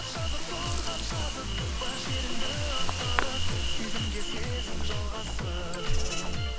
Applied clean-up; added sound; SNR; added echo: none; Insect; -3 dB; none.